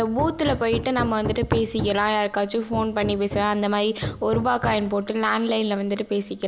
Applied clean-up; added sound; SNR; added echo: none; Hammer; 10 dB; none.